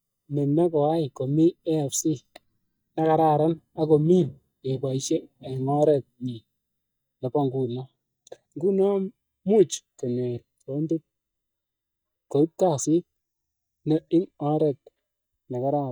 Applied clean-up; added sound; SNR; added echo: neural mask model DeepFilterNet 3.